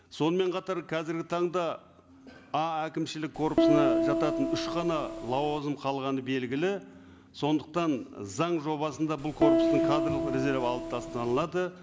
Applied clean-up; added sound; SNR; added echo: none; Piano; -2 dB; none.